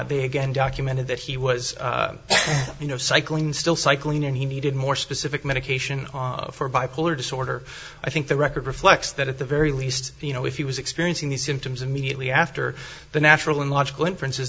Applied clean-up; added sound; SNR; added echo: none; none; none; none.